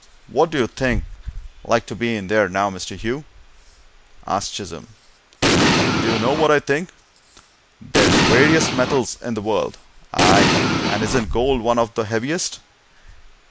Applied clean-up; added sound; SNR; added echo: none; Explosion; -5 dB; none.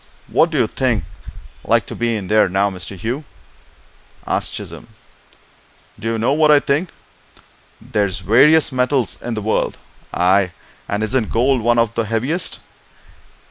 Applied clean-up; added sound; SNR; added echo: none; none; none; none.